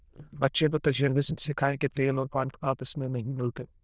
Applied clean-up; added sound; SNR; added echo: neural diffusion model UNIVERSE++.